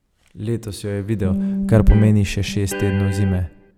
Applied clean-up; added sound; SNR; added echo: none; Electric guitar; 6 dB; none.